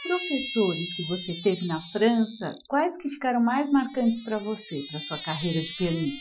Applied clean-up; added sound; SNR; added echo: classical method Wiener filter.